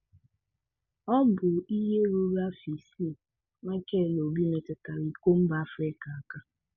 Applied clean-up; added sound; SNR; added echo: none; none; none; none.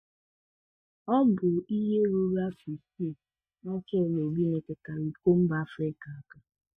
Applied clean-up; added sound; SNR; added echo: neural mask model DeepFilterNet 3.